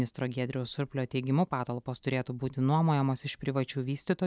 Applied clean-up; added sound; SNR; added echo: none; none; none; none.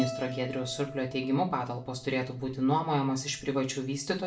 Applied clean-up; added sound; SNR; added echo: none; Keyboard (musical); 15 dB; reverberation time 0.3 s.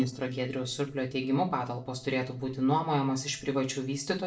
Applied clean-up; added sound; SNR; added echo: neural separator model SepFormer DNS4.